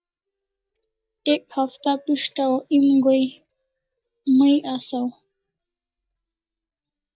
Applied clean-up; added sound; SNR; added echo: neural mask model DeepFilterNet 3.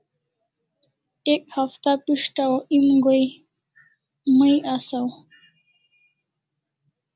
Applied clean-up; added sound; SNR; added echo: none; none; none; none.